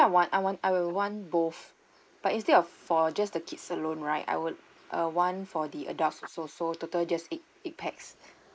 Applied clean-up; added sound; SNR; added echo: neural mask model Resemble Enhance denoiser.